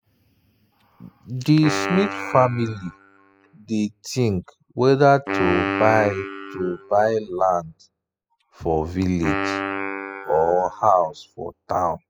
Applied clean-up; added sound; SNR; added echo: classical method spectral subtraction.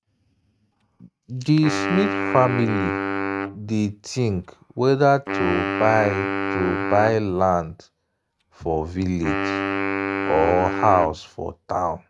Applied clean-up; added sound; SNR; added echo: neural mask model RNNoise.